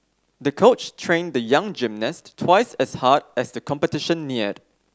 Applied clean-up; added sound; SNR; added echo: none; none; none; none.